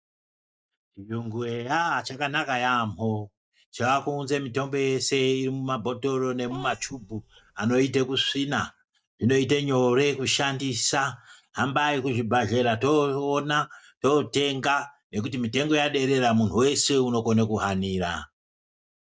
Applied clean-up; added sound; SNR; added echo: neural mask model DeepFilterNet 3.